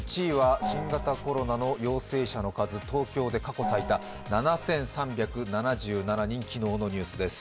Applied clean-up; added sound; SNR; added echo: none; Gong; 7 dB; none.